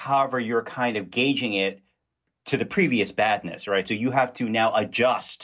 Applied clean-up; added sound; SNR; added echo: none; none; none; none.